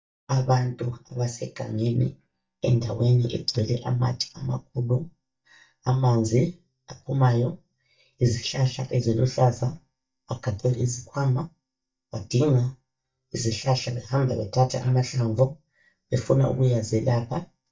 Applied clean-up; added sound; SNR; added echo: neural mask model DeepFilterNet 3.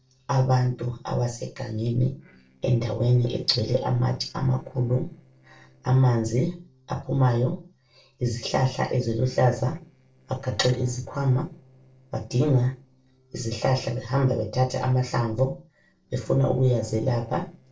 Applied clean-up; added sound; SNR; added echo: neural separator model SepFormer DNS4.